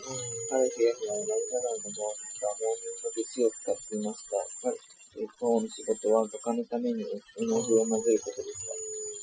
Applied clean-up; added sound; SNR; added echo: classical method Wiener filter.